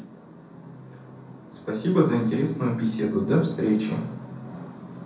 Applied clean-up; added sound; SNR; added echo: none; none; none; reverberation time 0.6 s.